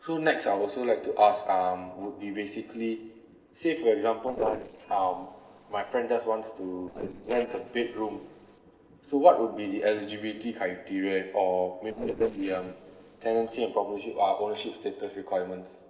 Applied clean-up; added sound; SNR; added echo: neural separator model SepFormer DNS4.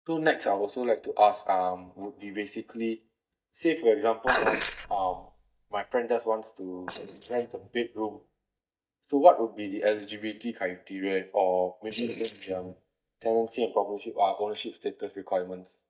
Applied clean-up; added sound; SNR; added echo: neural mask model DeepFilterNet 3.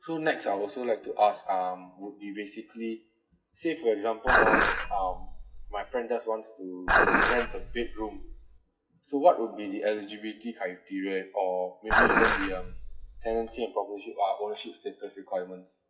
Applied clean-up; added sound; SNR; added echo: classical method WPE with log-MMSE.